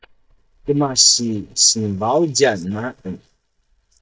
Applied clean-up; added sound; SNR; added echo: neural mask model DeepFilterNet 3.